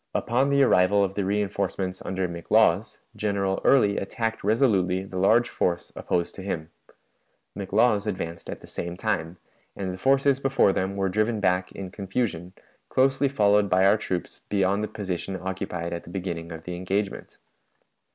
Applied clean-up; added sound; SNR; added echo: none; none; none; none.